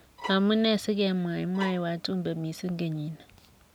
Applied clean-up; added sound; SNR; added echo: none; Bowed string instrument; 12 dB; none.